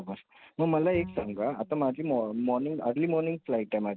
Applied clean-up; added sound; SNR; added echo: none; Bowed string instrument; 18 dB; none.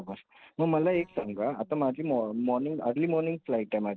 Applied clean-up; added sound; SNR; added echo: neural separator model SepFormer DNS4.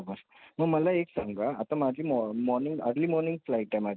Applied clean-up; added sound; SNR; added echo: none; none; none; none.